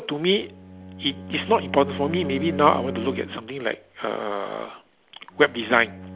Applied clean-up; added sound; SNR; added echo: none; Bowed string instrument; 11 dB; none.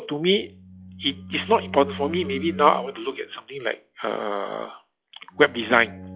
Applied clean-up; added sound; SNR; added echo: classical method log-MMSE.